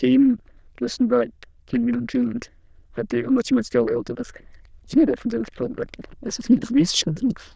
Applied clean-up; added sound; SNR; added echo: neural diffusion model UNIVERSE++.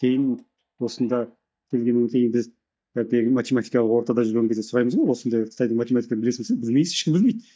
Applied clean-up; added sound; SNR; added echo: neural mask model DeepFilterNet 3.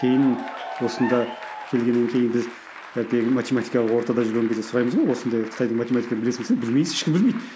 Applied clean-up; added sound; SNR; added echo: none; Applause / Cheering; 15 dB; none.